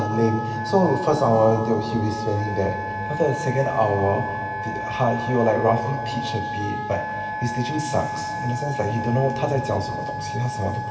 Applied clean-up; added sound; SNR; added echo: none; Wind instrument, woodwind instrument; 6 dB; reverberation time 2.6 s.